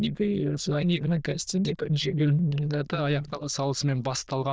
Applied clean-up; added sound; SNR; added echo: neural diffusion model UNIVERSE++.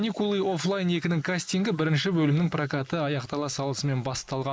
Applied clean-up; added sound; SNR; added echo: neural mask model Resemble Enhance denoiser.